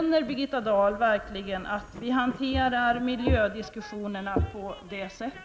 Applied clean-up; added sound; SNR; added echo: none; Train; 19 dB; none.